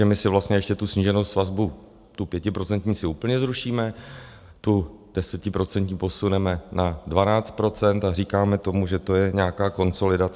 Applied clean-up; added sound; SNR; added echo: none; none; none; none.